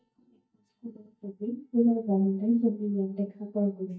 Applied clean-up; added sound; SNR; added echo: neural mask model DeepFilterNet 3.